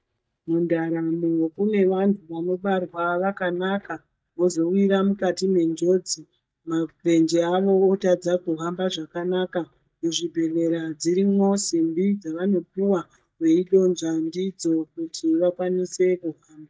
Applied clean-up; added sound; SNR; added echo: neural mask model DeepFilterNet 3.